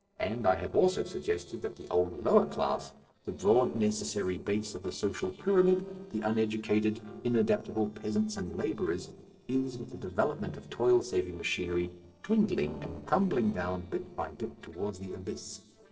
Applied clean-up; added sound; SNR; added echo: neural separator model SepFormer DNS4.